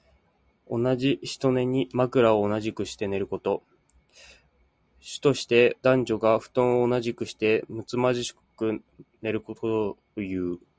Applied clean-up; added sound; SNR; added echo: none; none; none; none.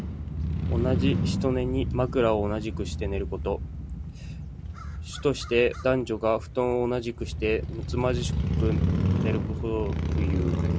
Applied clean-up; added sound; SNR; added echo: none; Motorcycle / Crow; 0 dB; none.